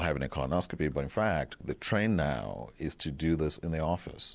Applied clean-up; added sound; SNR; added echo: none; none; none; none.